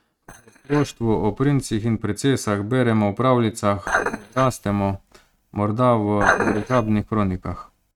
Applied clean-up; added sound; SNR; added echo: neural mask model RNNoise.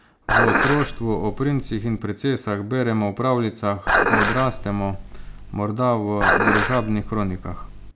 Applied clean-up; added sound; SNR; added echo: none; Dishes, pots, and pans; -1 dB; none.